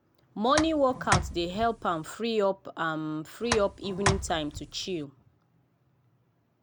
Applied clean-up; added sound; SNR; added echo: none; Tick; 3 dB; none.